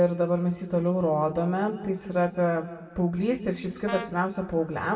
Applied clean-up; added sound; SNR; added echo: none; Brass instrument; 9 dB; reverberation time 1.2 s.